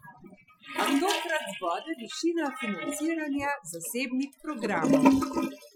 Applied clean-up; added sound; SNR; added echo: classical method Wiener filter.